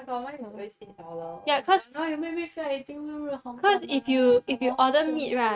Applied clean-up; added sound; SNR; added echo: neural mask model RNNoise.